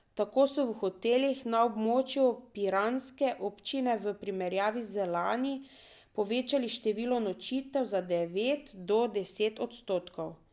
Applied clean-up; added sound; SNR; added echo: none; none; none; none.